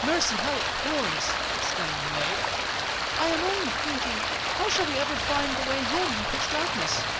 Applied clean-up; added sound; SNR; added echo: none; Stream; -3 dB; none.